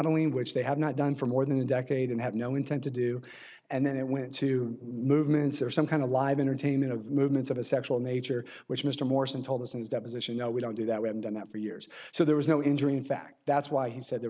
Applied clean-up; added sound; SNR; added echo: none; none; none; none.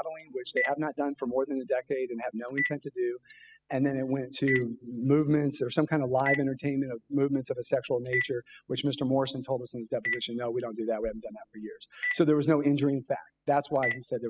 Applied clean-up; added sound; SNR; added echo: classical method spectral subtraction.